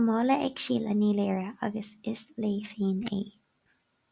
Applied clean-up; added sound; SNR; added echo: none; none; none; none.